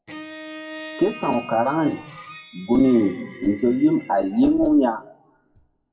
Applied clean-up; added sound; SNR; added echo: classical method WPE with log-MMSE.